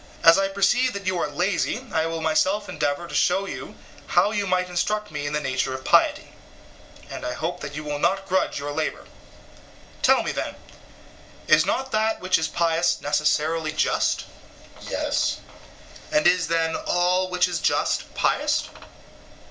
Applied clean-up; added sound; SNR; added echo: none; none; none; none.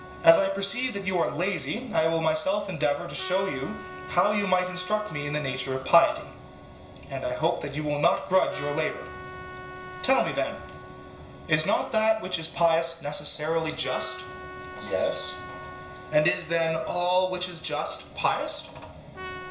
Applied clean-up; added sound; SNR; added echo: none; Trumpet; 17 dB; reverberation time 0.5 s.